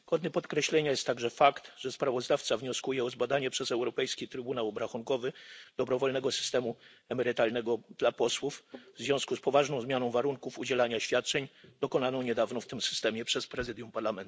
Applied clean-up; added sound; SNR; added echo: none; none; none; none.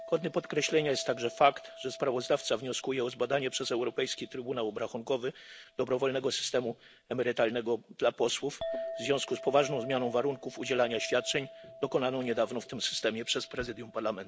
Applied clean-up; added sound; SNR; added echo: none; Chink, clink; 15 dB; none.